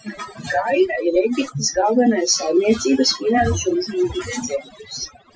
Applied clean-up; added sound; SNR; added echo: classical method Wiener filter.